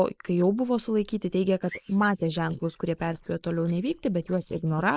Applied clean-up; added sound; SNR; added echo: neural mask model Resemble Enhance denoiser.